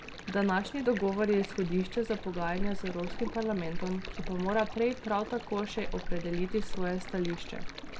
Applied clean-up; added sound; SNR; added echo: none; Stream; 4 dB; none.